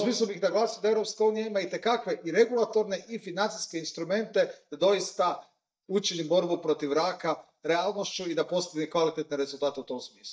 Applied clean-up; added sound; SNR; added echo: neural mask model DeepFilterNet 3.